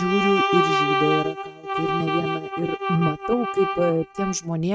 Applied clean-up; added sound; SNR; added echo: neural mask model RNNoise.